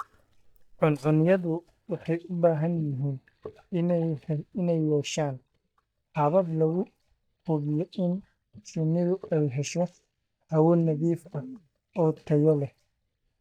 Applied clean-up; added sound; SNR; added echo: neural mask model DeepFilterNet 3.